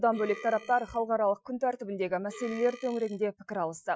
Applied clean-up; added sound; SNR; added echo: classical method Wiener filter.